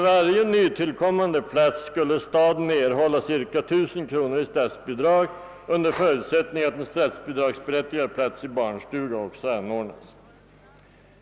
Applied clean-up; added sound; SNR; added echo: none; Breathing; 20 dB; none.